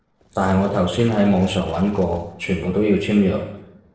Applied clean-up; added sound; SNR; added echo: neural separator model SepFormer DNS4.